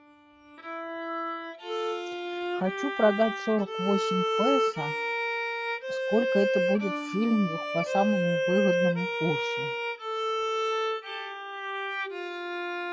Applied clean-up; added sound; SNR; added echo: classical method log-MMSE.